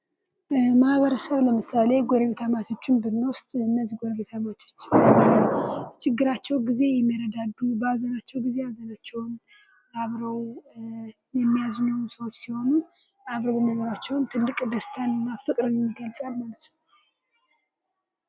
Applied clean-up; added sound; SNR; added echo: none; none; none; none.